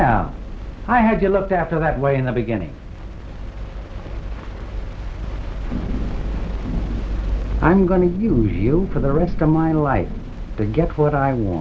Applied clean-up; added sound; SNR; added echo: none; Thunder / Rain; 9 dB; none.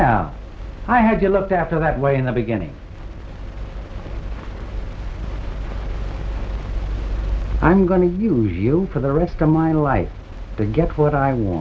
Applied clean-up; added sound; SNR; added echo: none; none; none; none.